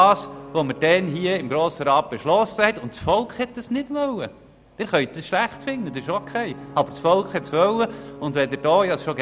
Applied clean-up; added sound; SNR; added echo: none; Alarm / Ocean / Boat, Water vehicle; 20 dB; none.